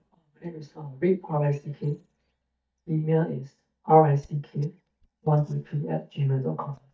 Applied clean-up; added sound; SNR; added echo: neural mask model DeepFilterNet 3.